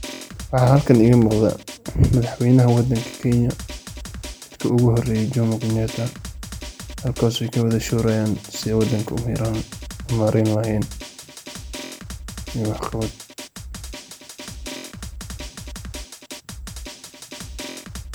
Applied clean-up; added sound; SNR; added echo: none; Drum; 13 dB; none.